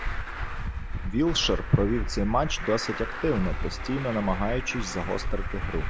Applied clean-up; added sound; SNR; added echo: none; Traffic noise, roadway noise; 2 dB; none.